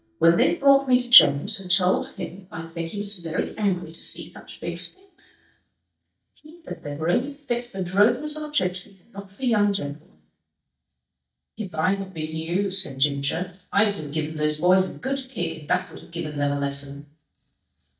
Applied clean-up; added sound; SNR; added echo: neural mask model DeepFilterNet 3.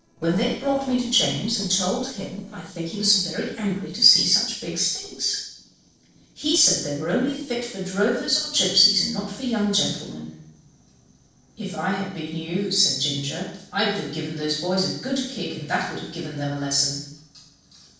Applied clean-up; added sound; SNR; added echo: neural separator model SepFormer DNS4.